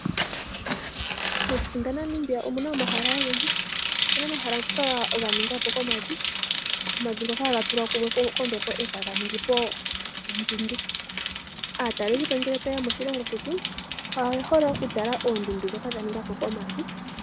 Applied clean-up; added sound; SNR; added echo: none; Bicycle; 1 dB; none.